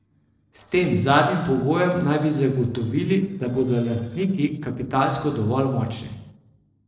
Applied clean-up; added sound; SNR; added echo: neural separator model SepFormer DNS4.